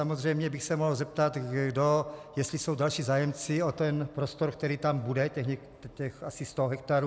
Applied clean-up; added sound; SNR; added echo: none; none; none; none.